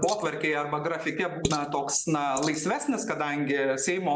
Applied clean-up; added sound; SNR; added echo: neural mask model Resemble Enhance denoiser.